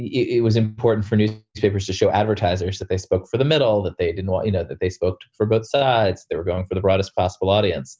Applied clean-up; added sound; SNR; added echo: none; none; none; none.